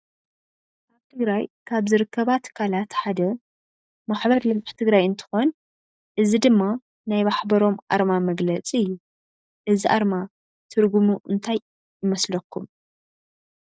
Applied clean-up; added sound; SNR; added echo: neural mask model DeepFilterNet 3.